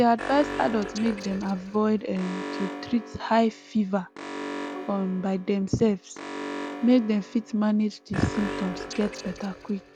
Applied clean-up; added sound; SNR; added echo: none; Alarm; 10 dB; none.